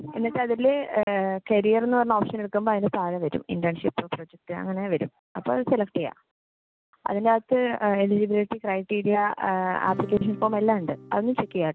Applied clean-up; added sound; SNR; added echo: none; Acoustic guitar / Strum; 15 dB; none.